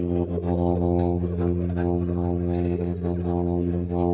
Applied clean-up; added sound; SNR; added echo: neural mask model DeepFilterNet 3.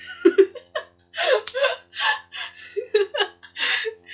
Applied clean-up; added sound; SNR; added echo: classical method log-MMSE.